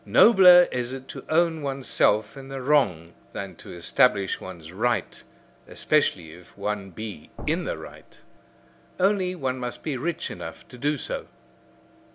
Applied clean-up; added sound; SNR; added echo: none; Thump, thud; 13 dB; none.